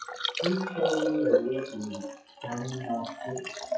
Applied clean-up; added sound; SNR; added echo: classical method WPE with log-MMSE.